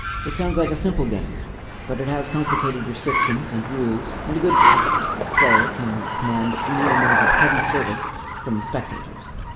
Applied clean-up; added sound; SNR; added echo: none; Car; -3 dB; reverberation time 2.2 s.